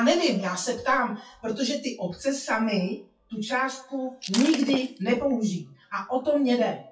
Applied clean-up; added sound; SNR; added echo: classical method WPE with log-MMSE.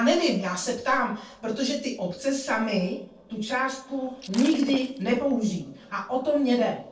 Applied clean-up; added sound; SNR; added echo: neural separator model SepFormer DNS4.